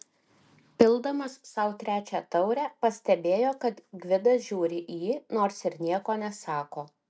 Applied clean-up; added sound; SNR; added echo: none; none; none; none.